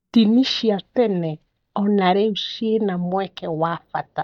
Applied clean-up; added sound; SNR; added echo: neural mask model DeepFilterNet 3.